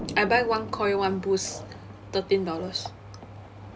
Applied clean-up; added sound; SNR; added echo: none; Explosion; 15 dB; none.